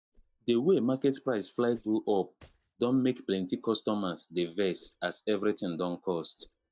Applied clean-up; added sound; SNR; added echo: neural mask model DeepFilterNet 3.